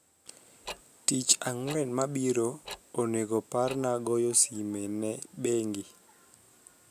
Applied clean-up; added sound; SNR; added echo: none; Tick-tock; 18 dB; none.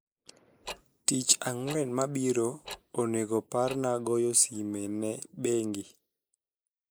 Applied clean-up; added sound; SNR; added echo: neural mask model Resemble Enhance denoiser.